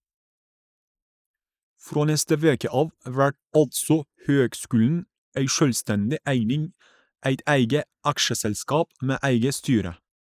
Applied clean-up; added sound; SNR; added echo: neural mask model Resemble Enhance denoiser.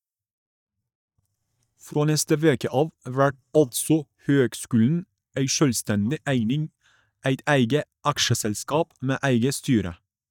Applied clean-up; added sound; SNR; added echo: neural mask model DeepFilterNet 3.